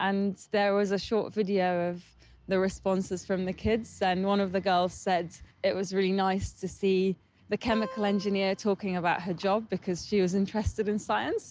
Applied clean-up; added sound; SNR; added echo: none; Acoustic guitar; 14 dB; none.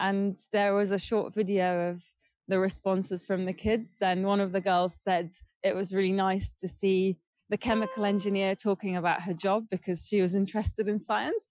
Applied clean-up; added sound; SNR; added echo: classical method Wiener filter.